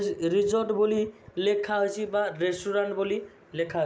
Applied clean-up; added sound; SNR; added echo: none; none; none; none.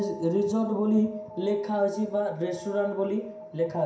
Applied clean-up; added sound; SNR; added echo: none; Alarm; 17 dB; reverberation time 0.5 s.